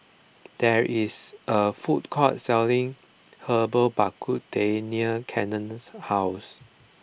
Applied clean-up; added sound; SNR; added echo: none; none; none; none.